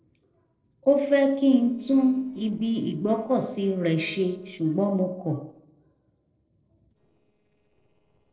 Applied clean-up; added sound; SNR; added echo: neural separator model SepFormer DNS4.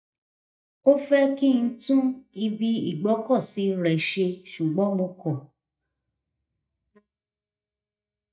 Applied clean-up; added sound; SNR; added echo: neural mask model DeepFilterNet 3.